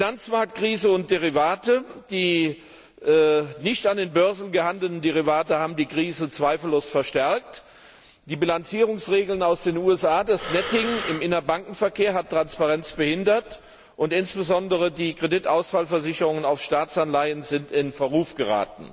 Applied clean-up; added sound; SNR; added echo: none; Breathing; 8 dB; none.